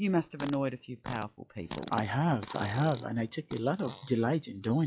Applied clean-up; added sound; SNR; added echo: classical method log-MMSE.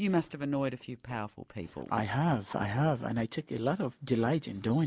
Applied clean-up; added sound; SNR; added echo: none; none; none; none.